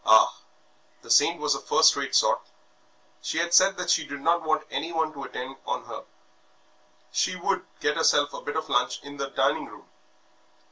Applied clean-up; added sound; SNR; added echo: none; none; none; none.